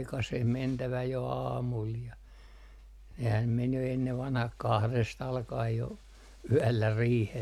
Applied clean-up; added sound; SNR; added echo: none; none; none; none.